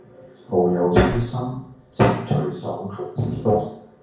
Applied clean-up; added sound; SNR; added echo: none; Car; 16 dB; reverberation time 0.6 s.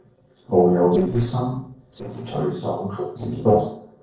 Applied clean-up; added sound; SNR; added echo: neural separator model SepFormer DNS4.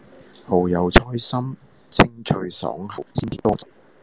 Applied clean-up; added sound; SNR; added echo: none; none; none; none.